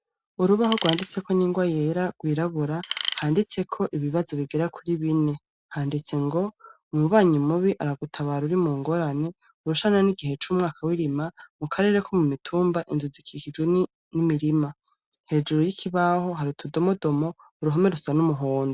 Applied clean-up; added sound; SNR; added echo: none; Tools; 5 dB; none.